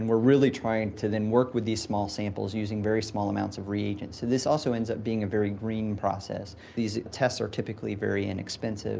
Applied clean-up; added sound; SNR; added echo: none; none; none; none.